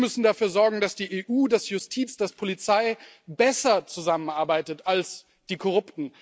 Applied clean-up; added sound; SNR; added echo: none; none; none; none.